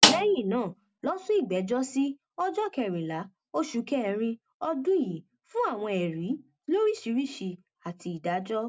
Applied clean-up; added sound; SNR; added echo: none; Snare drum; -4 dB; none.